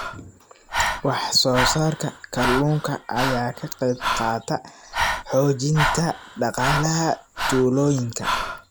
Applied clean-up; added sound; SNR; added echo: none; Breathing; 4 dB; none.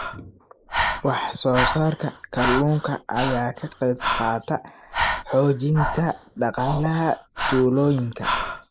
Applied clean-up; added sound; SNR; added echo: neural mask model Resemble Enhance denoiser.